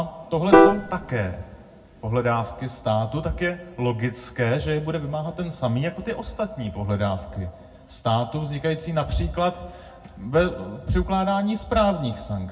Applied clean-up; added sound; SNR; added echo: none; Piano; -3 dB; reverberation time 0.3 s.